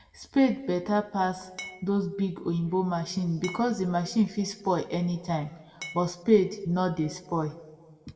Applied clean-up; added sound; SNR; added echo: none; Glass; 14 dB; reverberation time 0.9 s.